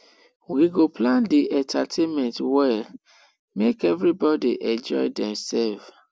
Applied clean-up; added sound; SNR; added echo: none; none; none; none.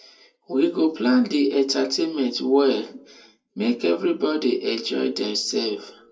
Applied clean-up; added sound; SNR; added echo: none; none; none; reverberation time 0.2 s.